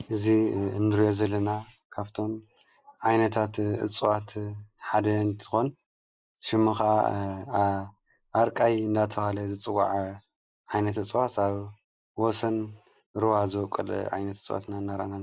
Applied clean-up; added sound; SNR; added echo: neural mask model Resemble Enhance denoiser.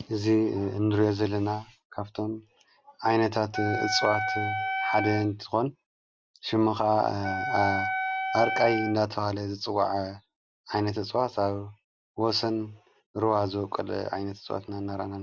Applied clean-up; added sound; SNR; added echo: none; Wind instrument, woodwind instrument; 2 dB; none.